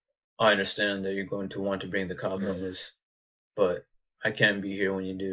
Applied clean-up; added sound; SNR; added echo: neural mask model Resemble Enhance denoiser.